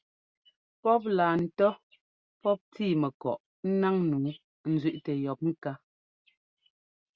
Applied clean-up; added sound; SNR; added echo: none; none; none; none.